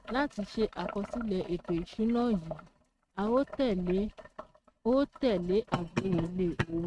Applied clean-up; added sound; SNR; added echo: neural mask model RNNoise.